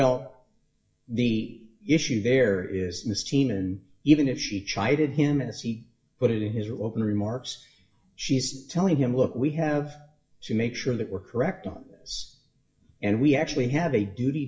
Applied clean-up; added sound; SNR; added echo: classical method WPE with log-MMSE.